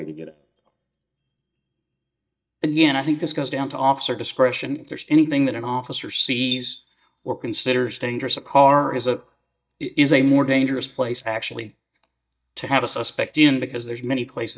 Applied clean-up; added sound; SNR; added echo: neural mask model DeepFilterNet 3.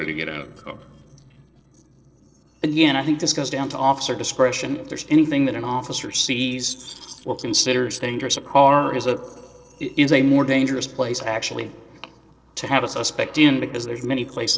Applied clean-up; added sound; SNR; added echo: neural separator model SepFormer DNS4.